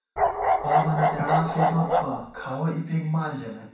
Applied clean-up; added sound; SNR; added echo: none; Bark; -4 dB; reverberation time 0.6 s.